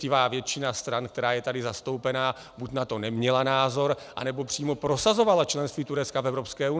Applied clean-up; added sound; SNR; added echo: none; none; none; none.